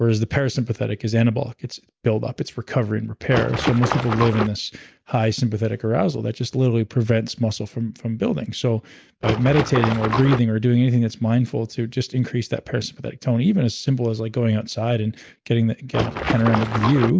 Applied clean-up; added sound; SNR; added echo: none; Water / Splash, splatter; 3 dB; none.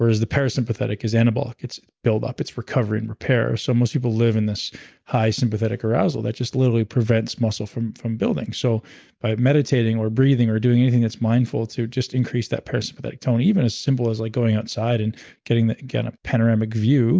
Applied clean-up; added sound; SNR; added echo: none; none; none; none.